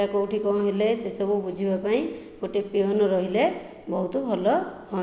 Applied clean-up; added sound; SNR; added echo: none; none; none; none.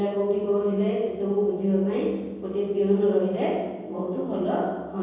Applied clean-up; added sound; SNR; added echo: none; none; none; reverberation time 1.3 s.